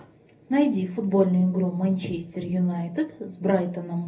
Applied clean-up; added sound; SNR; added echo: none; none; none; reverberation time 0.3 s.